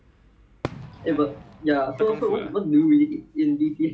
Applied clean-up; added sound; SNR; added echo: none; Fireworks; 18 dB; none.